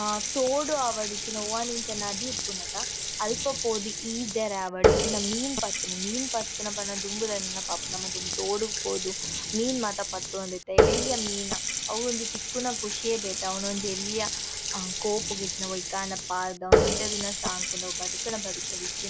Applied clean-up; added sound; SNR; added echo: none; Water tap, faucet; -3 dB; none.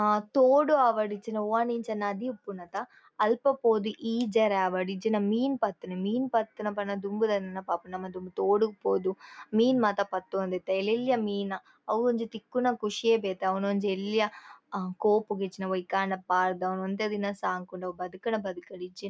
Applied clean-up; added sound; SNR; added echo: none; none; none; none.